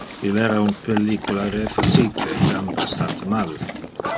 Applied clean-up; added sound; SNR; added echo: none; Livestock, farm animals, working animals; 1 dB; none.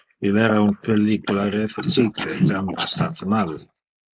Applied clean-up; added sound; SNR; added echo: neural mask model Resemble Enhance denoiser.